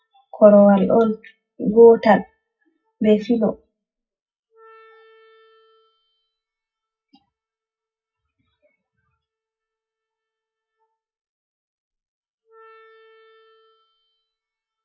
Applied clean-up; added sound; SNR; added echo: classical method WPE with log-MMSE.